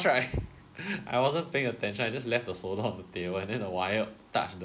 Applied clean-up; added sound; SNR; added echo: none; none; none; none.